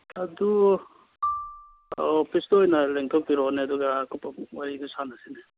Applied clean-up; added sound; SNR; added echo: none; Marimba, xylophone; 11 dB; none.